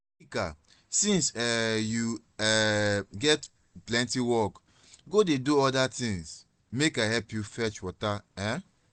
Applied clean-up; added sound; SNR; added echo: none; none; none; none.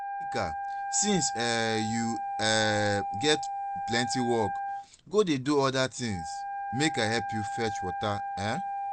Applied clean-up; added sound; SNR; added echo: none; Wind instrument, woodwind instrument; 4 dB; none.